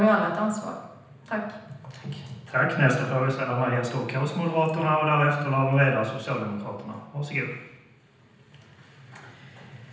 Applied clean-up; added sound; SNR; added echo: none; none; none; reverberation time 0.9 s.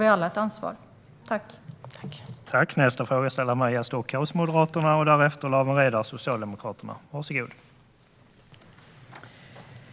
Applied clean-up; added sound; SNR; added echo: none; none; none; none.